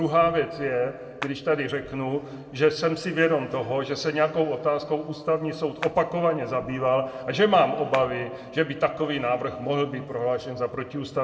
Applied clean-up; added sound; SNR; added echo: none; Clapping; 11 dB; reverberation time 1.2 s.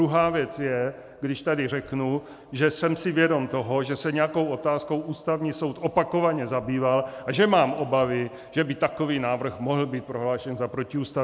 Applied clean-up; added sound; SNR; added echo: none; none; none; none.